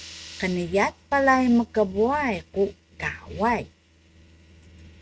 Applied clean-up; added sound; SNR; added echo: neural mask model RNNoise.